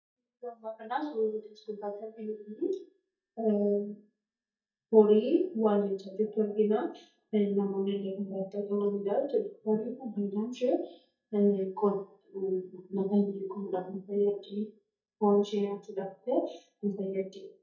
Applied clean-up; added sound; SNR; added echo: neural mask model DeepFilterNet 3.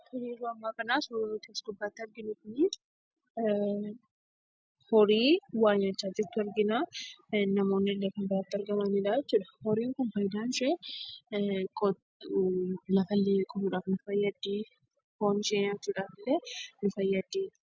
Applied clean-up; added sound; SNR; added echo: none; none; none; none.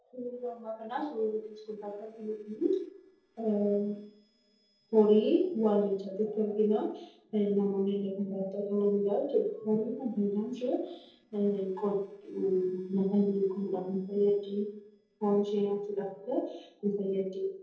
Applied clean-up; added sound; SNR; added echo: neural separator model SepFormer DNS4.